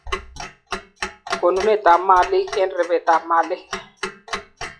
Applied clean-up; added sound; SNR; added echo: classical method log-MMSE.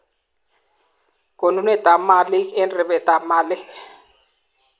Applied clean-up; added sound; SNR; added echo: none; none; none; none.